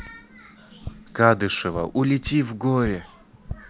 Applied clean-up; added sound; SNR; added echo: none; Tap; 16 dB; none.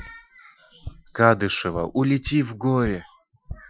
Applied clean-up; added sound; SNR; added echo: classical method Wiener filter.